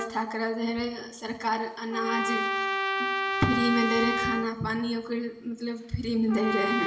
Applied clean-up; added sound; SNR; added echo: none; Trumpet; 3 dB; reverberation time 1.5 s.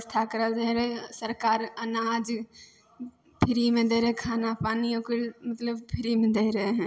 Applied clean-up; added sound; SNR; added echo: none; none; none; none.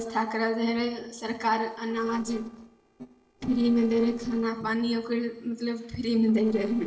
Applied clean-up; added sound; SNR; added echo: neural separator model SepFormer DNS4.